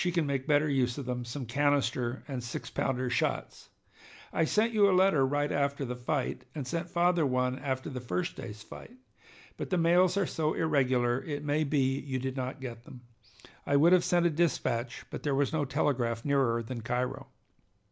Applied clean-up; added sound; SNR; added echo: none; none; none; none.